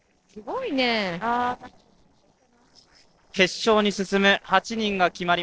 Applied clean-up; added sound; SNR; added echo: neural separator model SepFormer DNS4.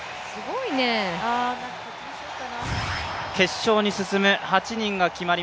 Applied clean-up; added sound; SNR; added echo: none; none; none; none.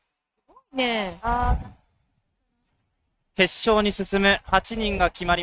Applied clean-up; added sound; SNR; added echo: neural mask model RNNoise.